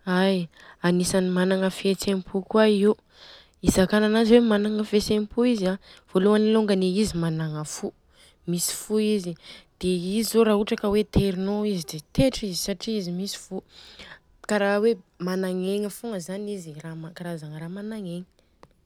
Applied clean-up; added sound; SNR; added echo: none; none; none; none.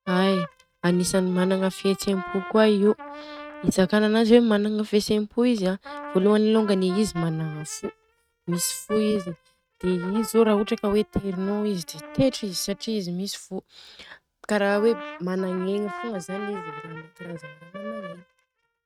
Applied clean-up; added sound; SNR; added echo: neural mask model RNNoise.